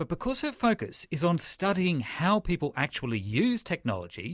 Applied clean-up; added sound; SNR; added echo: none; none; none; none.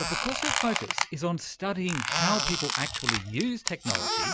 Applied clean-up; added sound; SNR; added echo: none; Squeak; -1 dB; none.